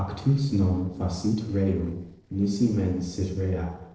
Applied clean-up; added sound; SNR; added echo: neural separator model SepFormer DNS4.